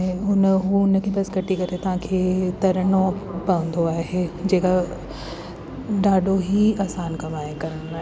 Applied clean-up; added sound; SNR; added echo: none; none; none; none.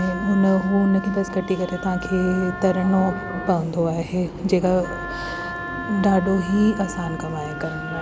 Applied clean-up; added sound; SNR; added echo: none; Wind instrument, woodwind instrument; 12 dB; none.